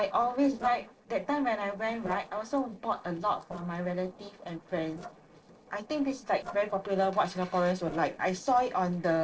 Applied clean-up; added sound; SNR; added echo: neural separator model SepFormer DNS4.